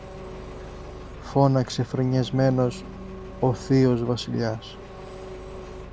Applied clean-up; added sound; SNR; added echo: none; Engine; 13 dB; none.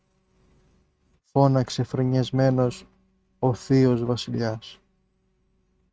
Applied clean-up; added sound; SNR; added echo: neural mask model RNNoise.